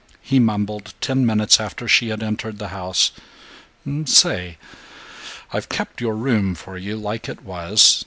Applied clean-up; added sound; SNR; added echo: none; none; none; none.